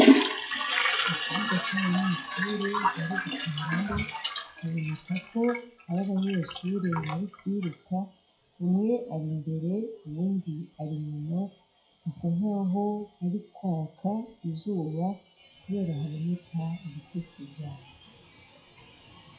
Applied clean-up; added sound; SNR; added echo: classical method WPE with log-MMSE.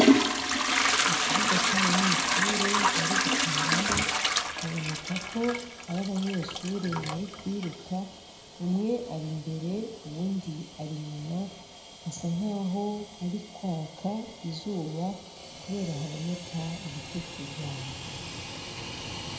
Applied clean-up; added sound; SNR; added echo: none; Trickle, dribble / Toilet flush / Hiss; -3 dB; reverberation time 0.7 s.